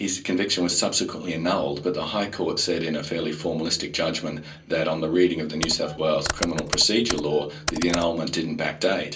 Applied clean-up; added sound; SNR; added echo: none; Computer keyboard; 8 dB; reverberation time 0.3 s.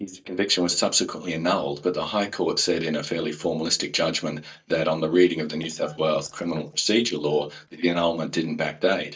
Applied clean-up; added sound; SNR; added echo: neural mask model DeepFilterNet 3.